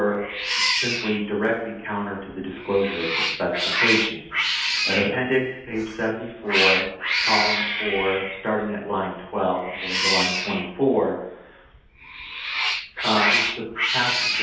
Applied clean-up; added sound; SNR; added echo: none; Cat; 0 dB; reverberation time 0.8 s.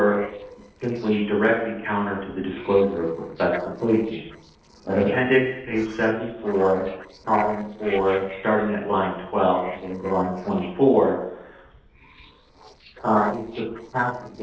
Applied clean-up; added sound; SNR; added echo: neural separator model SepFormer DNS4.